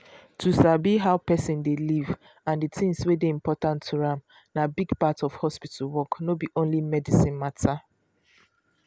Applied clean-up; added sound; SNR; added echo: none; none; none; none.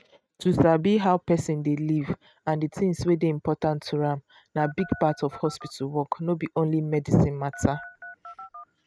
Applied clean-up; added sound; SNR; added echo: neural mask model RNNoise.